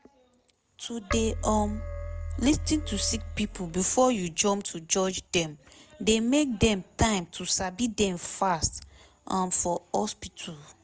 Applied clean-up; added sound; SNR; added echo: none; Keyboard (musical); 7 dB; none.